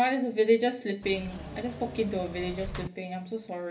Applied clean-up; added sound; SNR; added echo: none; Engine / Mechanisms; 11 dB; reverberation time 0.3 s.